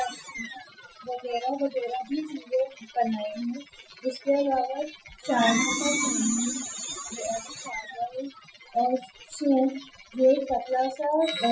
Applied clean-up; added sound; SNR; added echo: classical method Wiener filter.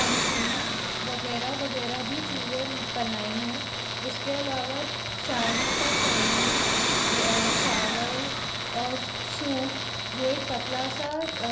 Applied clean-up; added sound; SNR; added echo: none; Domestic sounds, home sounds + Tools; -5 dB; none.